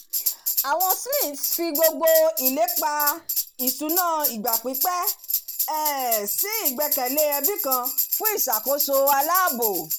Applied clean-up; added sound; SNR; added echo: none; Tambourine; 1 dB; none.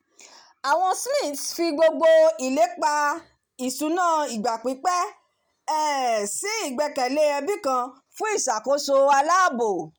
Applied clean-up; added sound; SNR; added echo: none; none; none; none.